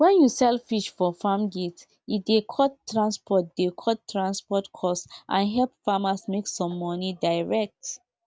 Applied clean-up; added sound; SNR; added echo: none; none; none; none.